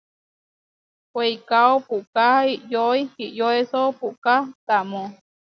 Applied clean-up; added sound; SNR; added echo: none; none; none; none.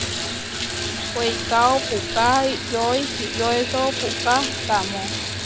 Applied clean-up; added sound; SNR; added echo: none; Bathtub (filling or washing) / Water tap, faucet; 4 dB; none.